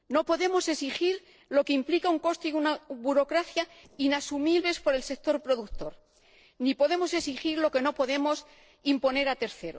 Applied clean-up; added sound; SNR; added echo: neural separator model SepFormer DNS4.